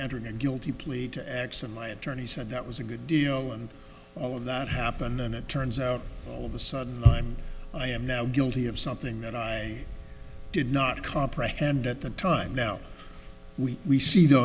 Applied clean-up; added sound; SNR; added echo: none; Livestock, farm animals, working animals; 15 dB; none.